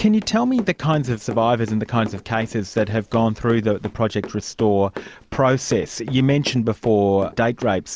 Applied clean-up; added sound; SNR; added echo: none; Run; 18 dB; none.